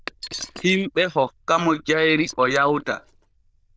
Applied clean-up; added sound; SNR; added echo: neural diffusion model UNIVERSE++.